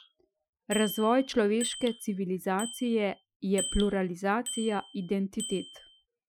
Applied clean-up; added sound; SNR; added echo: classical method Wiener filter.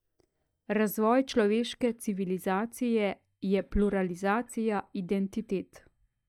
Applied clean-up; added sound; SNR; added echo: neural mask model DeepFilterNet 3.